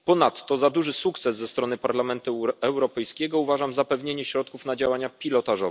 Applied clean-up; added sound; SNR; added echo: none; none; none; none.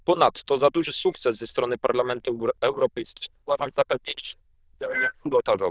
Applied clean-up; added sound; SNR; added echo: neural diffusion model UNIVERSE++.